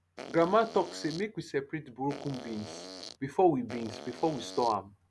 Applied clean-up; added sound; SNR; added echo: none; Fart; 13 dB; none.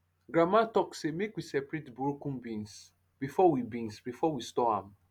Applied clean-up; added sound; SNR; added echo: none; none; none; none.